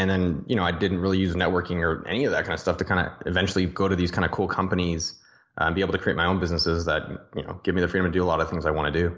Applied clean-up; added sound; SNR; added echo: none; none; none; none.